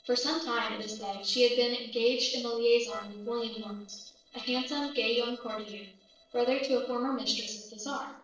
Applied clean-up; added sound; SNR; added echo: neural separator model SepFormer DNS4.